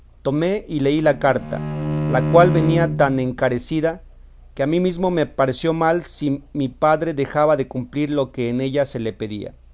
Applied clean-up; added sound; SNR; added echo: none; Bowed string instrument; 4 dB; none.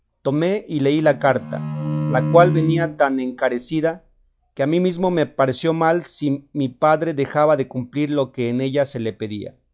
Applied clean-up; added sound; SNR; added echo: classical method log-MMSE.